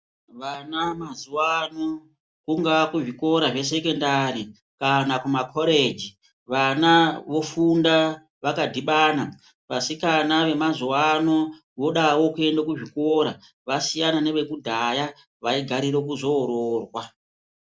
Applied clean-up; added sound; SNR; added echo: none; none; none; none.